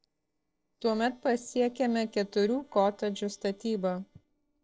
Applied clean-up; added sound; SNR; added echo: neural separator model SepFormer DNS4.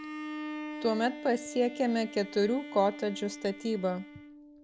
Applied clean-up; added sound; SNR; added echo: none; Bowed string instrument; 11 dB; none.